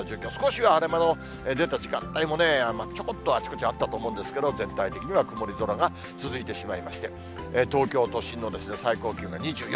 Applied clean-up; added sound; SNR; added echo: none; none; none; none.